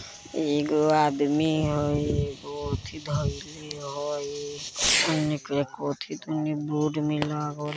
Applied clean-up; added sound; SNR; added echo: none; Fireworks; 9 dB; none.